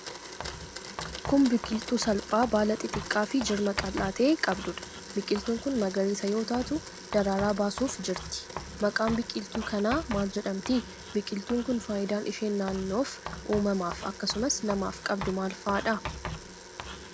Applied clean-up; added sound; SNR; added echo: none; Writing + Domestic sounds, home sounds; 10 dB; none.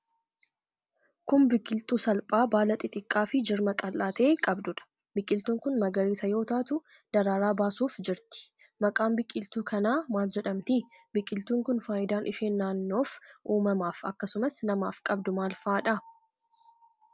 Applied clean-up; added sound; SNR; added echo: none; none; none; none.